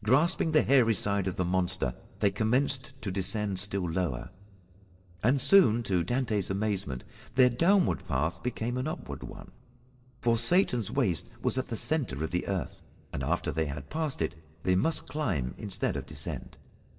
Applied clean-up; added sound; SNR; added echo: none; none; none; reverberation time 1.2 s.